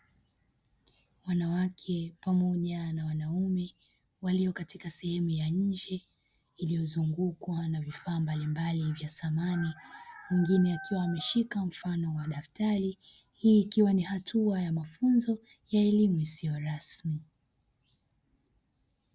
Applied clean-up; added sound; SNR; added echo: none; none; none; none.